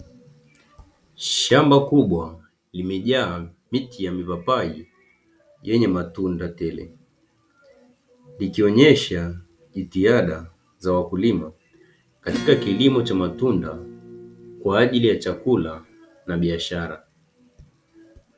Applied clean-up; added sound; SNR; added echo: none; Acoustic guitar / Strum; 11 dB; none.